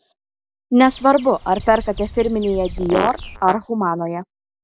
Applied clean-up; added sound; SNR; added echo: none; Fart + Bird vocalization, bird call, bird song; 10 dB; none.